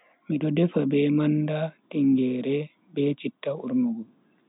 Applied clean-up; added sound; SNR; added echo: none; none; none; none.